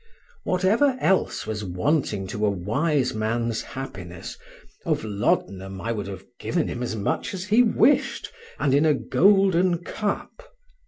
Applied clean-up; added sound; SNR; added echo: none; none; none; none.